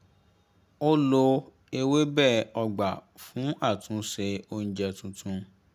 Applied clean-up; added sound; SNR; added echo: none; none; none; none.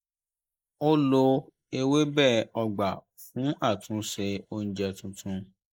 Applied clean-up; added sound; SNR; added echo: neural mask model Resemble Enhance denoiser.